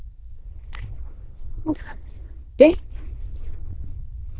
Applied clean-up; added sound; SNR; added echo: neural diffusion model UNIVERSE++.